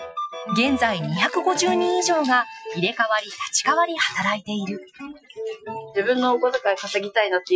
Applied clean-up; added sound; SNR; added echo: classical method Wiener filter.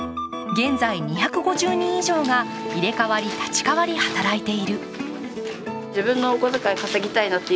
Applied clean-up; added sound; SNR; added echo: none; none; none; none.